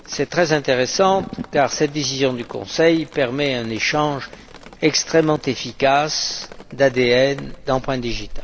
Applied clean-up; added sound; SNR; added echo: none; Drip; 17 dB; none.